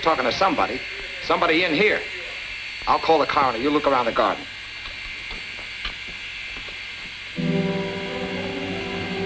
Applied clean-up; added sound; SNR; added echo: none; Train; 9 dB; none.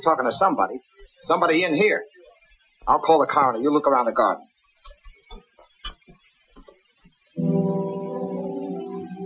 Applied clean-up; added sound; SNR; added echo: classical method Wiener filter.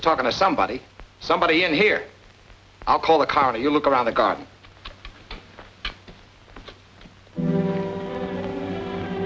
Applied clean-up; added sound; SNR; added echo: none; none; none; none.